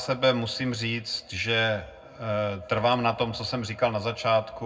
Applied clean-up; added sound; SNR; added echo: none; none; none; reverberation time 0.3 s.